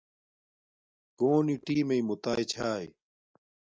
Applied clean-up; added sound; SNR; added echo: neural mask model DeepFilterNet 3.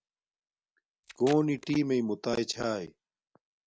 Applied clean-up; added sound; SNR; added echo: none; Packing tape, duct tape; 17 dB; none.